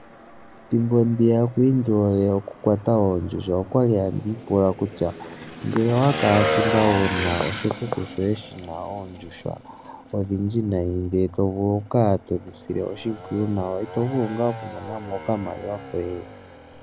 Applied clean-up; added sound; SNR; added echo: none; Motorcycle / Engine; 10 dB; none.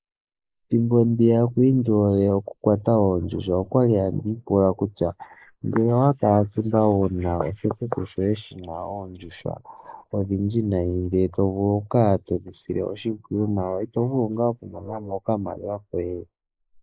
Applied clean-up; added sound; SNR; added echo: neural mask model Resemble Enhance denoiser.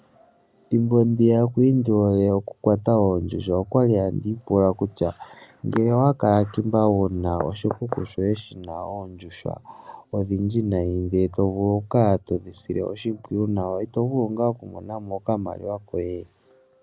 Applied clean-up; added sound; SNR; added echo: none; none; none; none.